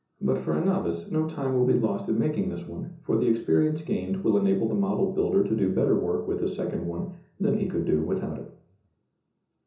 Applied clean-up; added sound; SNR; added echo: none; none; none; reverberation time 0.6 s.